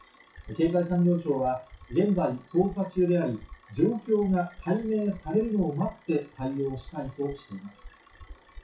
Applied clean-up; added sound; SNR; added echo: classical method WPE with log-MMSE.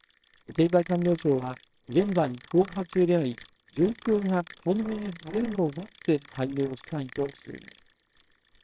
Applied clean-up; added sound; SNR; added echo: neural separator model SepFormer WHAMR!.